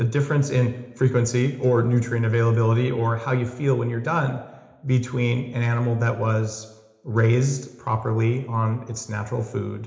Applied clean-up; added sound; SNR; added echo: none; none; none; reverberation time 0.8 s.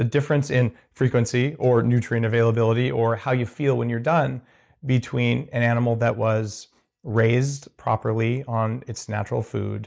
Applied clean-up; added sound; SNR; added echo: none; none; none; none.